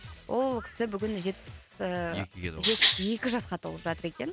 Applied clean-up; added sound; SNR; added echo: none; Rattle (instrument); -5 dB; none.